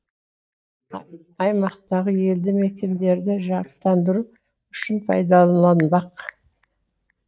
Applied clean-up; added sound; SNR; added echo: neural mask model DeepFilterNet 3.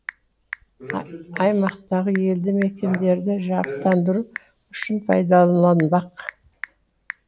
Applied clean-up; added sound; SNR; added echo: none; Telephone / Typing; 17 dB; none.